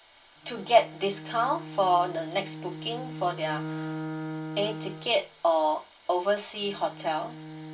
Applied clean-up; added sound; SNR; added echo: none; Bowed string instrument; 11 dB; reverberation time 0.2 s.